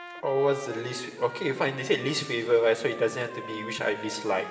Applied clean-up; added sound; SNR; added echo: none; Trumpet; 15 dB; reverberation time 2.5 s.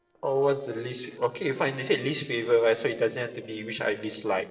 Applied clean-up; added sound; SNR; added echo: neural separator model SepFormer DNS4.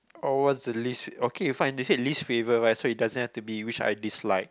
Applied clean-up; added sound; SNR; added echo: none; none; none; none.